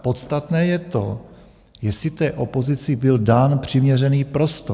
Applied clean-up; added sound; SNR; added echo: none; none; none; none.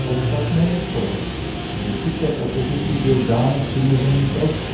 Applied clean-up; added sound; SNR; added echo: none; Guitar; 3 dB; reverberation time 0.7 s.